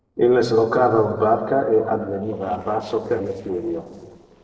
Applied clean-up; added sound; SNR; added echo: neural separator model SepFormer DNS4.